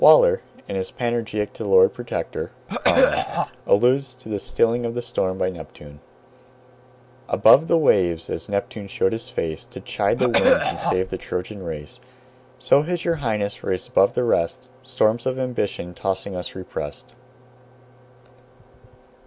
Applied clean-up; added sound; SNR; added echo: none; Cough; -2 dB; none.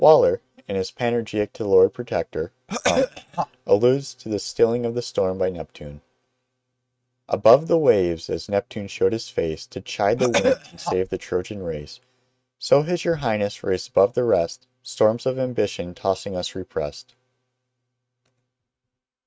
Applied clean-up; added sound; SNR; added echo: neural mask model RNNoise.